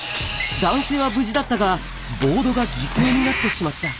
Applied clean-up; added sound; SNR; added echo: none; none; none; none.